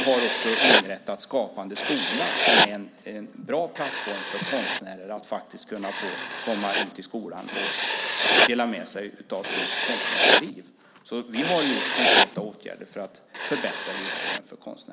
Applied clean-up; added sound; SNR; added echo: none; Writing; -5 dB; none.